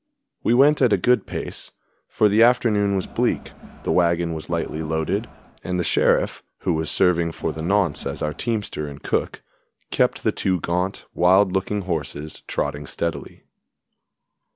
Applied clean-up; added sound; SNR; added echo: none; Crowd; 18 dB; none.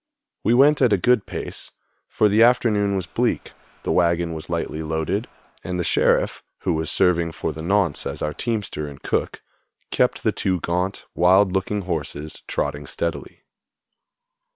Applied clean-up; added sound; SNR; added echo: neural separator model SepFormer WHAM!.